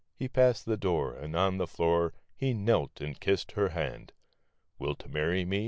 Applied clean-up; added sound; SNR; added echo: none; none; none; none.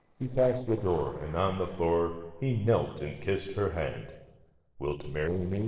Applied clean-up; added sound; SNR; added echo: neural separator model SepFormer DNS4.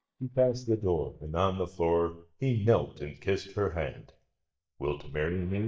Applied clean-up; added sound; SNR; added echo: neural mask model DeepFilterNet 3.